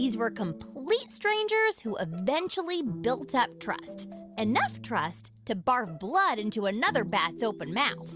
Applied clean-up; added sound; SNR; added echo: none; none; none; none.